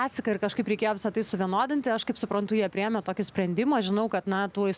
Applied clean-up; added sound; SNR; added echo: none; none; none; none.